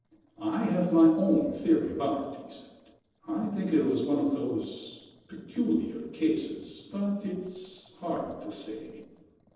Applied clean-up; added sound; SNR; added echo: neural separator model SepFormer DNS4.